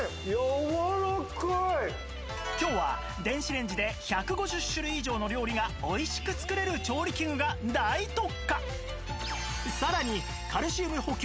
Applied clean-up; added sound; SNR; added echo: none; none; none; none.